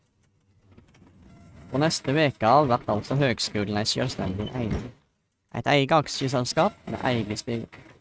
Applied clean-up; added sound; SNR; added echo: neural mask model RNNoise.